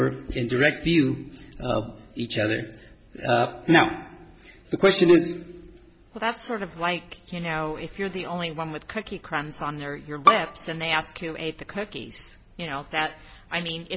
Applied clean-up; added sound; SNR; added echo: none; Bowed string instrument; 0 dB; none.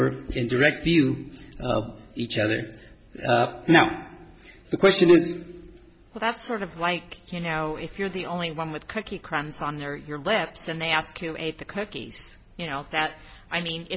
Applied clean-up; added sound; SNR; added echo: none; none; none; none.